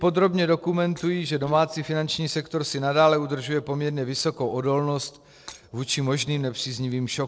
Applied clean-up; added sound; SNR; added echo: neural separator model SepFormer DNS4.